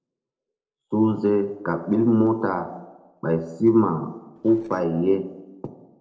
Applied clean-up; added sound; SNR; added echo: neural separator model SepFormer DNS4.